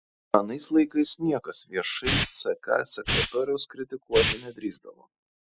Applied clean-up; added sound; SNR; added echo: classical method spectral subtraction.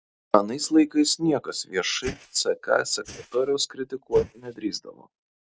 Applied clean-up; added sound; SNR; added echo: neural mask model RNNoise.